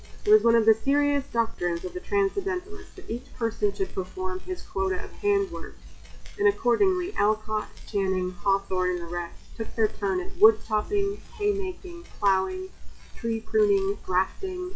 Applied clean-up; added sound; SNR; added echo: classical method log-MMSE.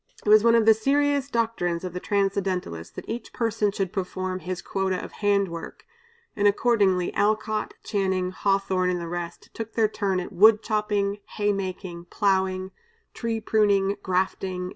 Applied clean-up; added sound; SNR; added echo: none; none; none; none.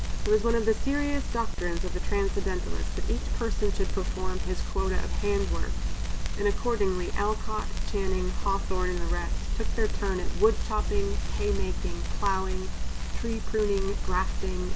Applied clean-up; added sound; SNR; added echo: none; Crackle; -5 dB; none.